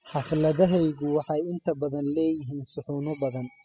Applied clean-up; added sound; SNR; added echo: classical method spectral subtraction.